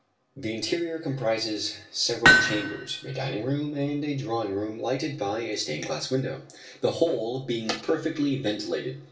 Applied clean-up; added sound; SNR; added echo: none; Hammer; -5 dB; reverberation time 0.3 s.